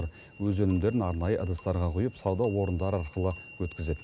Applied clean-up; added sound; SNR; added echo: none; Clock; 14 dB; none.